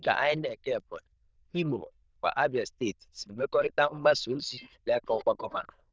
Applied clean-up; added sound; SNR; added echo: neural diffusion model UNIVERSE++.